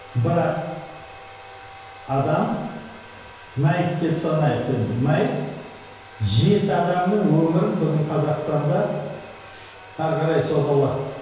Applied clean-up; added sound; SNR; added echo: none; Domestic sounds, home sounds; 19 dB; reverberation time 1.2 s.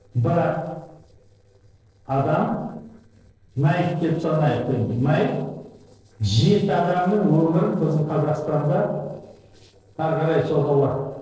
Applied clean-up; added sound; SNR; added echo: neural separator model SepFormer DNS4.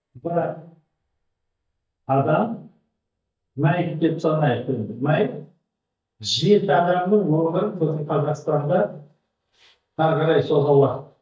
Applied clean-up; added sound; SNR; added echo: neural mask model DeepFilterNet 3.